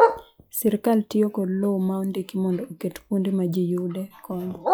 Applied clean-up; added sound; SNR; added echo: classical method log-MMSE.